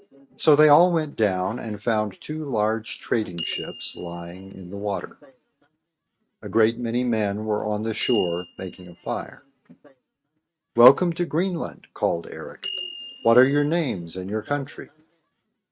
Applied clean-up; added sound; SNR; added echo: neural mask model RNNoise.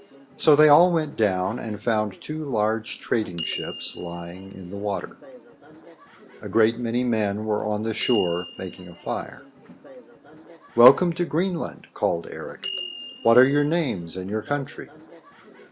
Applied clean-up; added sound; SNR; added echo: none; Door / Bell; 17 dB; none.